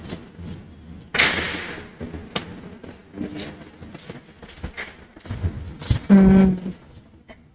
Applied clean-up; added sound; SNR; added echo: neural mask model RNNoise.